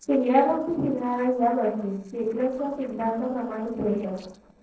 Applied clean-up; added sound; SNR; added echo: neural separator model SepFormer DNS4.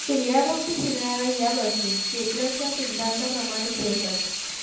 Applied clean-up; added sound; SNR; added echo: none; Sink (filling or washing) / Water tap, faucet; 2 dB; reverberation time 1.2 s.